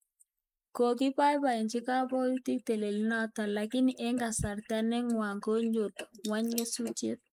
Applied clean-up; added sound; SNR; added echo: neural mask model Resemble Enhance denoiser.